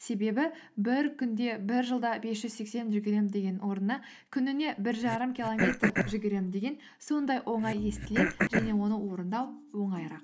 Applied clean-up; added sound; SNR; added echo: none; Cough; 2 dB; none.